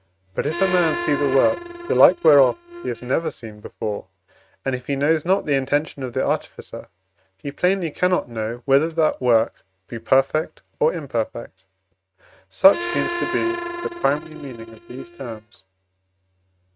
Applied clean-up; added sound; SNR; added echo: neural mask model RNNoise.